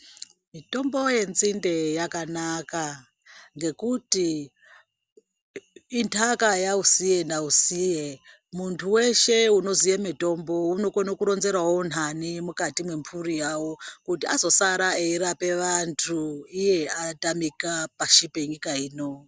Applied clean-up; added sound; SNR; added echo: none; none; none; none.